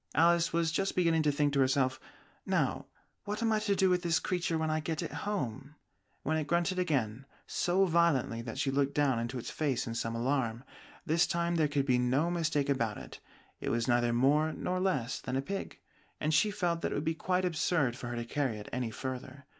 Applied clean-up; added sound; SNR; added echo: none; none; none; none.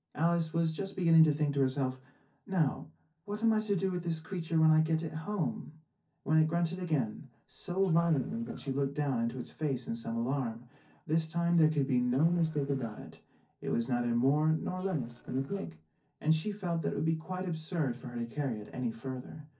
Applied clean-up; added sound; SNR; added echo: neural separator model SepFormer DNS4.